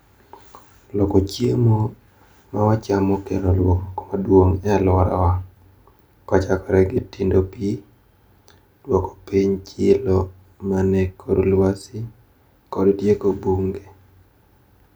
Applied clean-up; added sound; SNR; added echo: none; none; none; none.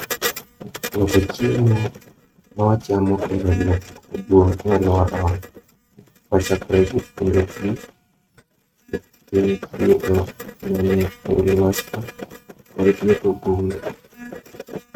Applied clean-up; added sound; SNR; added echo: neural mask model RNNoise.